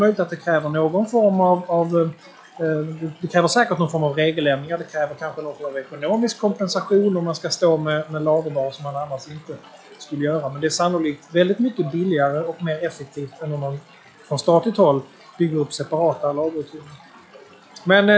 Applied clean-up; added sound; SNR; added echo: classical method log-MMSE.